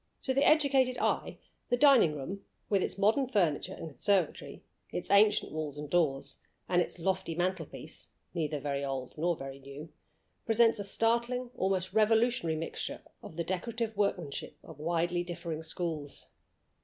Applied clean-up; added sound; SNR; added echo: none; none; none; none.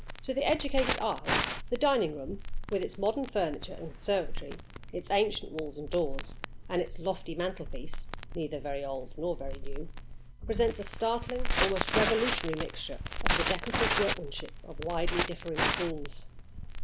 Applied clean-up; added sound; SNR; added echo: none; Crackle; 0 dB; none.